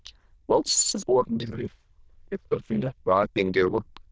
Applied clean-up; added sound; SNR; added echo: neural diffusion model UNIVERSE++.